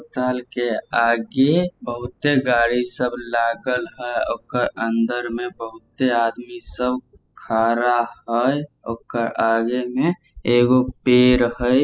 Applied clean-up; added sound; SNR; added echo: classical method spectral subtraction.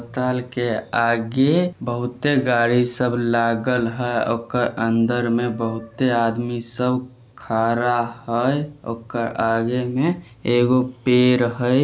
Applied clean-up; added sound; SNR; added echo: none; none; none; none.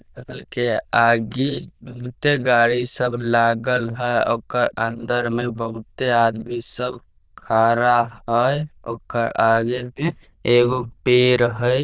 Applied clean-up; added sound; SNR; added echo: neural diffusion model UNIVERSE++.